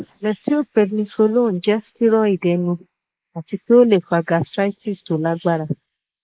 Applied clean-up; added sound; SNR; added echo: neural mask model Resemble Enhance denoiser.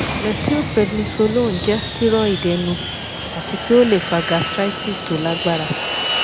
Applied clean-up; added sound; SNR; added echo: none; Fixed-wing aircraft, airplane; 5 dB; none.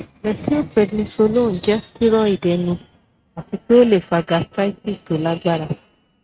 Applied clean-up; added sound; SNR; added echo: neural mask model RNNoise.